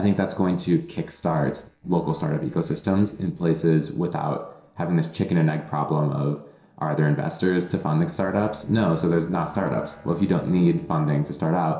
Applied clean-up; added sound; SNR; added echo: neural separator model SepFormer DNS4.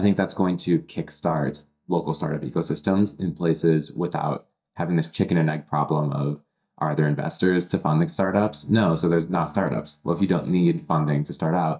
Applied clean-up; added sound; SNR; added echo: neural mask model DeepFilterNet 3.